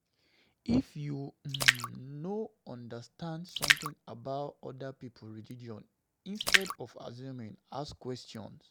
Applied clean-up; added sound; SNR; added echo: none; Splash, splatter; -5 dB; none.